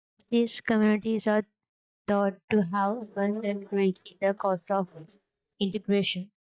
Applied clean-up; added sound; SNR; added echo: neural mask model DeepFilterNet 3.